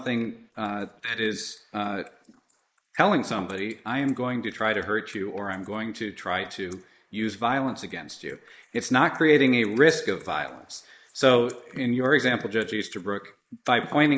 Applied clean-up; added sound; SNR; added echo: neural mask model Resemble Enhance denoiser.